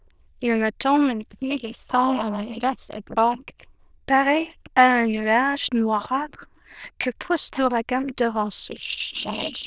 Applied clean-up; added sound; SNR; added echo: neural diffusion model UNIVERSE++.